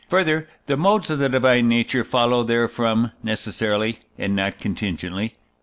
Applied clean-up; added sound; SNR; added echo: none; none; none; none.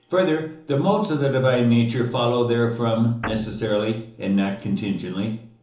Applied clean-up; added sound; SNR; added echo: none; Guitar; 13 dB; reverberation time 0.6 s.